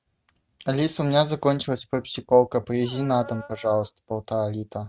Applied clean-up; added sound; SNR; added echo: neural mask model RNNoise.